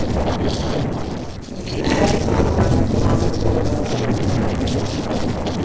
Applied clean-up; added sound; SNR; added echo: neural separator model SepFormer DNS4.